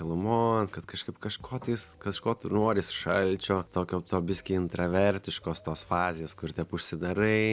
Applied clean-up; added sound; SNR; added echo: none; none; none; none.